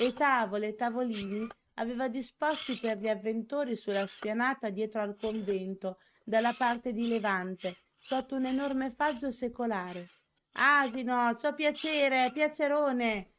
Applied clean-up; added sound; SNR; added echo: neural mask model RNNoise.